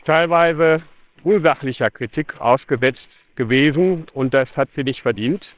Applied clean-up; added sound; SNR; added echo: neural separator model SepFormer WHAMR!.